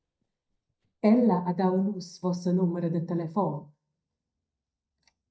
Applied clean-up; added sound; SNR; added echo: neural mask model DeepFilterNet 3.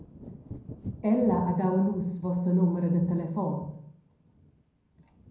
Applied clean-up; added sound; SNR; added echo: none; Thunder / Wind; 17 dB; reverberation time 0.5 s.